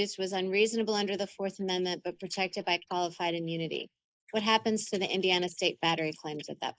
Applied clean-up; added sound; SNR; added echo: neural mask model Resemble Enhance denoiser.